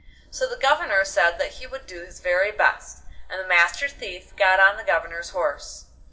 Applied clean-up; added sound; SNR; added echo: none; none; none; reverberation time 0.4 s.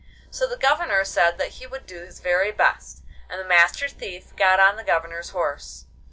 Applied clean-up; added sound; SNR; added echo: none; none; none; none.